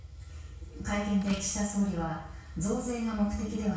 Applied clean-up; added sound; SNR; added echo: none; Slam; 19 dB; reverberation time 0.6 s.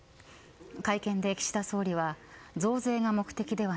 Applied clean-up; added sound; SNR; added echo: none; none; none; none.